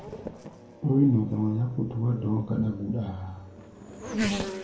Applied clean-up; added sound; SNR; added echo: none; Race car, auto racing / Accelerating, revving, vroom; 9 dB; reverberation time 0.7 s.